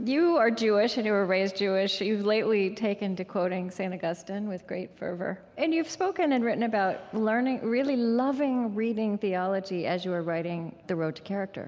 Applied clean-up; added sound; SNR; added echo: none; none; none; none.